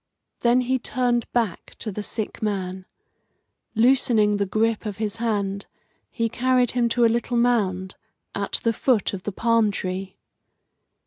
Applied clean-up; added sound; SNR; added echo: none; none; none; none.